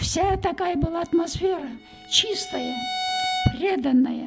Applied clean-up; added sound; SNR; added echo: none; Bowed string instrument; 8 dB; none.